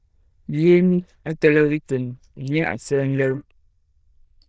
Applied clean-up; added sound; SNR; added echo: neural diffusion model UNIVERSE++.